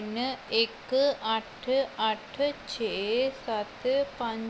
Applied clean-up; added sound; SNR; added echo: none; none; none; none.